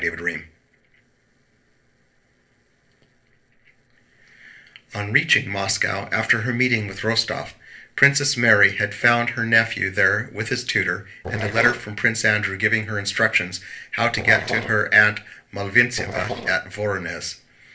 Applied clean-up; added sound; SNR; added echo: neural separator model SepFormer DNS4.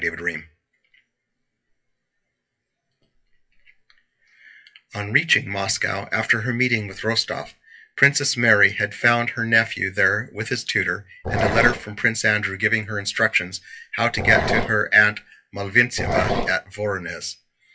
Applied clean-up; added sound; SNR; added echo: classical method WPE with log-MMSE.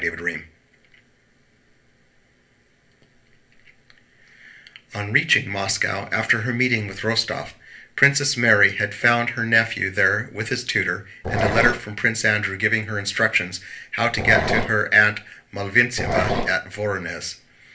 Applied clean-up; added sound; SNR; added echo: none; Growling; 2 dB; reverberation time 0.3 s.